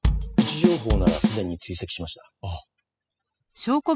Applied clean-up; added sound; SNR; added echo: classical method spectral subtraction.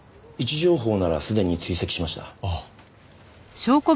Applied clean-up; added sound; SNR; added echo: none; none; none; none.